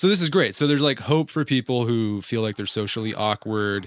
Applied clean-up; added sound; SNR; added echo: none; none; none; none.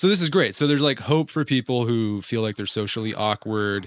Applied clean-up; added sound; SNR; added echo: neural mask model Resemble Enhance denoiser.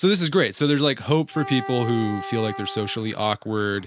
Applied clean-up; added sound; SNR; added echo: none; Wind instrument, woodwind instrument; 12 dB; none.